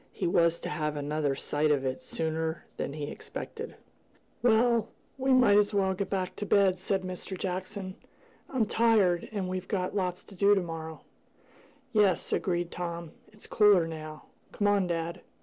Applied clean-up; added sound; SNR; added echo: none; none; none; none.